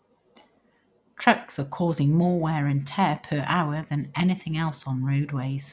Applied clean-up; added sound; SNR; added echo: none; none; none; none.